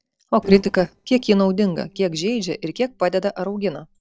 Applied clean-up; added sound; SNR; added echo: neural separator model SepFormer DNS4.